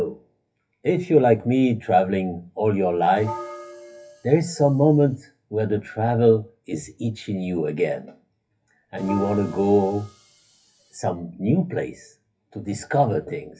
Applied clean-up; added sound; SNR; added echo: classical method WPE with log-MMSE.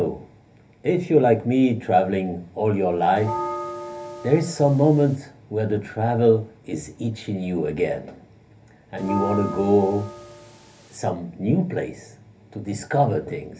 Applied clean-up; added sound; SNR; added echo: none; Bell; 9 dB; reverberation time 0.3 s.